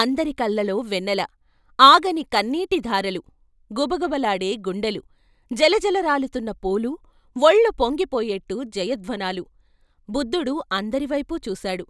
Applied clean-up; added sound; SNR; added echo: none; none; none; none.